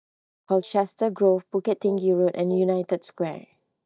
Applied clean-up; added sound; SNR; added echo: neural mask model DeepFilterNet 3.